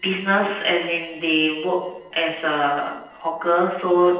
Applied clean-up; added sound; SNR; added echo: neural separator model SepFormer DNS4.